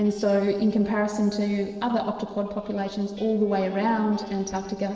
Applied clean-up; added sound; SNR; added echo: neural separator model SepFormer DNS4.